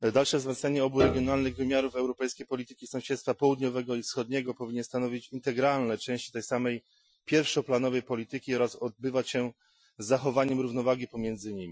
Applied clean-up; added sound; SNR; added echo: classical method Wiener filter.